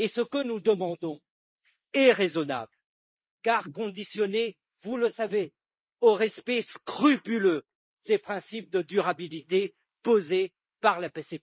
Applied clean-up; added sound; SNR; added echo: neural mask model Resemble Enhance denoiser.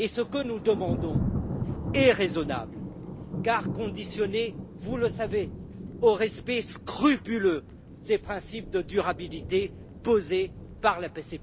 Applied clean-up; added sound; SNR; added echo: none; Thunder; 7 dB; none.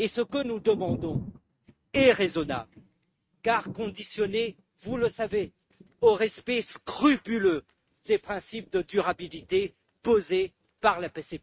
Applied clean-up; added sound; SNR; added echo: neural mask model RNNoise.